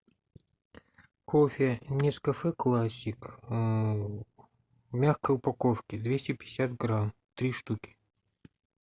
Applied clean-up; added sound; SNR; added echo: none; none; none; none.